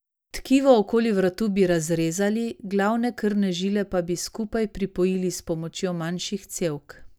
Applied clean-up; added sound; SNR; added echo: none; none; none; none.